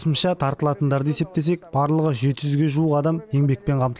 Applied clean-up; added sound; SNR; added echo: none; none; none; none.